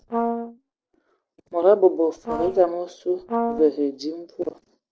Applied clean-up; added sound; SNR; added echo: neural separator model SepFormer DNS4.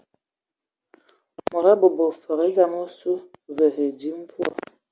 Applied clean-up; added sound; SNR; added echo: none; none; none; none.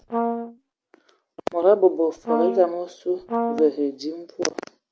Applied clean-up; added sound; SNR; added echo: none; Brass instrument; 3 dB; none.